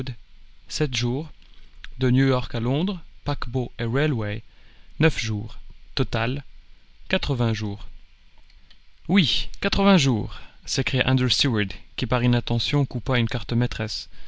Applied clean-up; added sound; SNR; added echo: none; none; none; none.